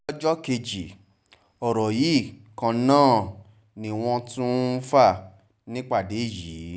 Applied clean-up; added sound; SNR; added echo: none; none; none; none.